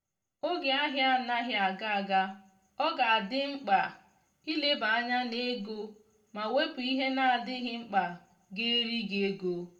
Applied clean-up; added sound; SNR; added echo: none; none; none; reverberation time 0.3 s.